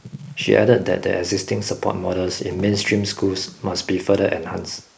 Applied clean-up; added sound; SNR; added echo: neural mask model Resemble Enhance denoiser.